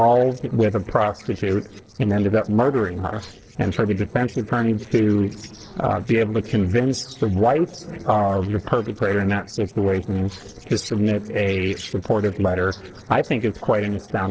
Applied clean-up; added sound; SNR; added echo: neural separator model SepFormer DNS4.